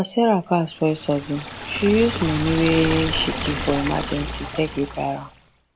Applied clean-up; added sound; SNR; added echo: none; Liquid; 7 dB; none.